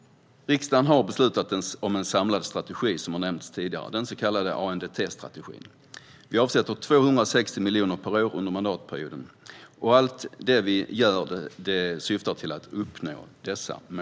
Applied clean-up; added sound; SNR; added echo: none; none; none; none.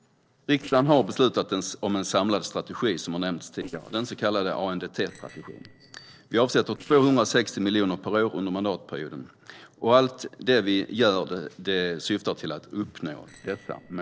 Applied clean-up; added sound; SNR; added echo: neural separator model SepFormer DNS4.